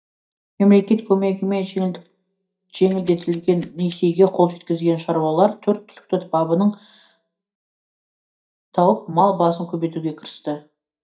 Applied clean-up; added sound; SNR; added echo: neural mask model DeepFilterNet 3.